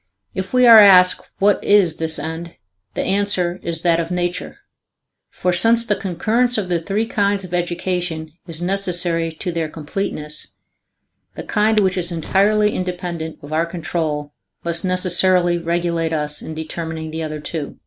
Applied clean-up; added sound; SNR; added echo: neural mask model Resemble Enhance denoiser.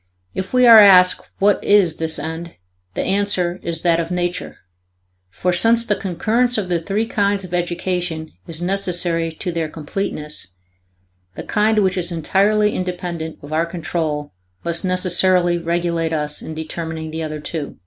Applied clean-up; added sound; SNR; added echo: none; none; none; none.